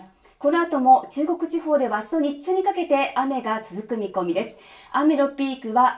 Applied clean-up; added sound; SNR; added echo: none; none; none; reverberation time 0.3 s.